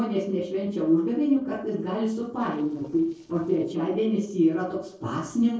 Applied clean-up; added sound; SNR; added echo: neural separator model SepFormer DNS4.